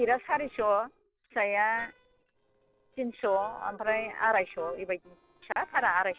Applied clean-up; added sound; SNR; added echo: neural separator model SepFormer DNS4.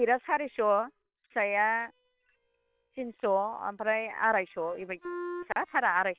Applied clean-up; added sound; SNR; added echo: neural separator model SepFormer WHAM!.